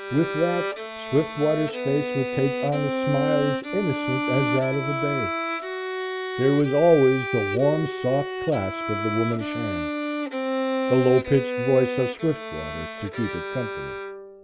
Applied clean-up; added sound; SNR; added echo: none; Bowed string instrument; 4 dB; none.